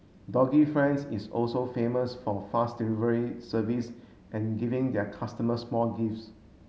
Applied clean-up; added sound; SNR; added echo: none; none; none; none.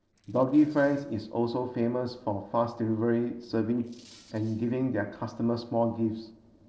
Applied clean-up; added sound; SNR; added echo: neural separator model SepFormer DNS4.